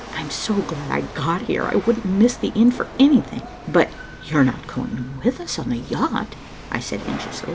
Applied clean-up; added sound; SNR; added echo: none; Rattle / Chatter / Hiss / Engine / Mechanisms; 15 dB; none.